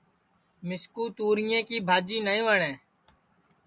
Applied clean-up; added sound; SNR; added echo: none; none; none; none.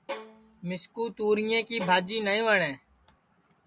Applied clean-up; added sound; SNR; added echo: none; Bowed string instrument; 16 dB; none.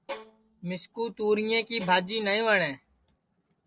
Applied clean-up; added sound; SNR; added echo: neural separator model SepFormer DNS4.